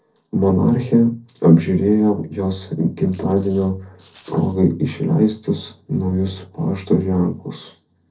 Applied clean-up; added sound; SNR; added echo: neural separator model SepFormer DNS4.